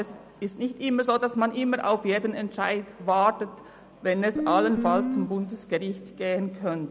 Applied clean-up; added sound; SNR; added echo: none; Guitar; 1 dB; none.